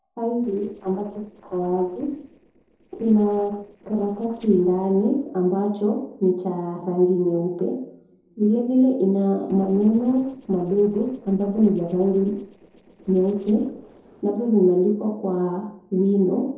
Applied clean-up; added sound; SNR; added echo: neural separator model SepFormer DNS4.